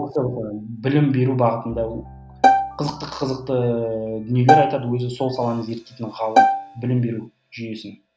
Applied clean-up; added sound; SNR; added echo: none; Bowed string instrument; -4 dB; none.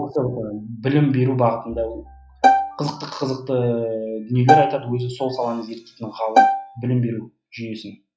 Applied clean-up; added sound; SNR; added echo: classical method log-MMSE.